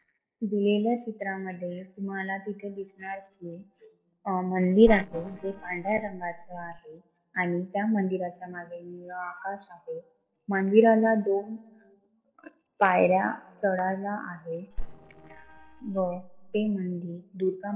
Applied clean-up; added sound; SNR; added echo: neural separator model SepFormer DNS4.